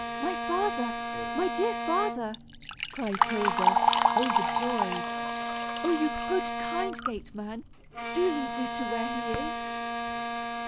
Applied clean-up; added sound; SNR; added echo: none; Liquid + Bowed string instrument; -3 dB; none.